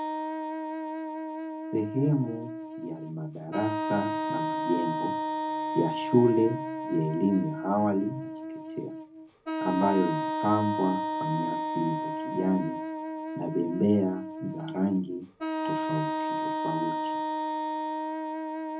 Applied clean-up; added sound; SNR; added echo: none; Wind instrument, woodwind instrument; 2 dB; reverberation time 0.3 s.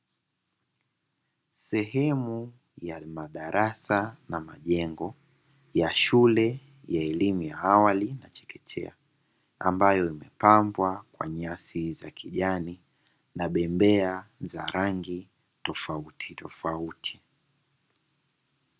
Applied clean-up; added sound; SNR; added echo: none; none; none; none.